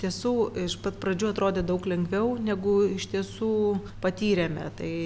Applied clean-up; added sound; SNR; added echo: none; none; none; none.